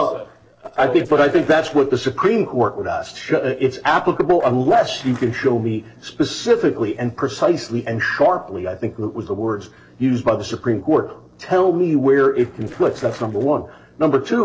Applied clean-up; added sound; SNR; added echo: neural separator model SepFormer DNS4.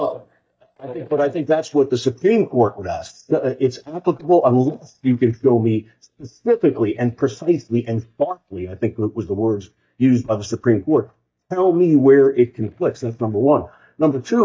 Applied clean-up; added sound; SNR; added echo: neural mask model DeepFilterNet 3.